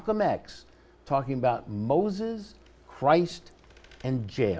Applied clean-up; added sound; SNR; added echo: none; none; none; none.